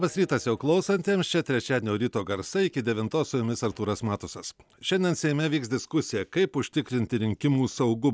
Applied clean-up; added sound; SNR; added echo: none; none; none; none.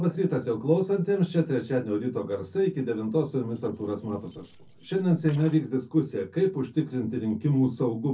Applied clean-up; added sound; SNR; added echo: neural separator model SepFormer DNS4.